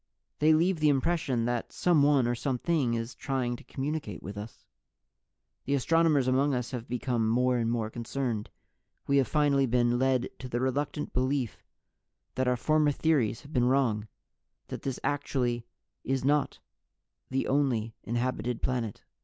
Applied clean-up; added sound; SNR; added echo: none; none; none; none.